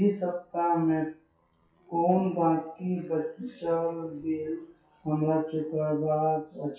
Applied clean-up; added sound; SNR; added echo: classical method WPE with log-MMSE.